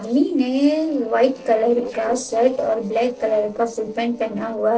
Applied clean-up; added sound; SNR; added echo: neural separator model SepFormer DNS4.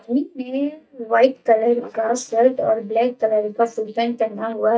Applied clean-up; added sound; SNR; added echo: neural mask model DeepFilterNet 3.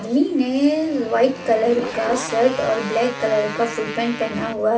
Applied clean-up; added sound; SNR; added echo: none; Motorcycle; 11 dB; reverberation time 0.2 s.